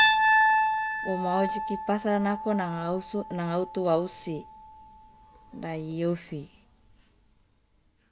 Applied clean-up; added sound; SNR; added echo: none; Piano; 0 dB; none.